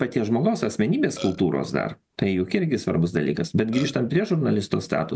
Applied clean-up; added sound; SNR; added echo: none; Burping, eructation; 14 dB; none.